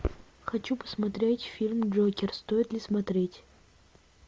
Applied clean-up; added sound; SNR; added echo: none; none; none; none.